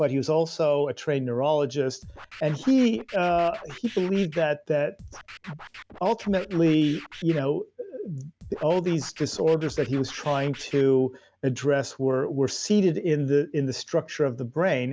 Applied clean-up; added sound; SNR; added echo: none; Scratching (performance technique); 18 dB; none.